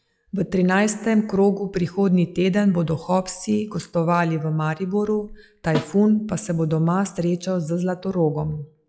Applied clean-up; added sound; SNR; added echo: classical method log-MMSE.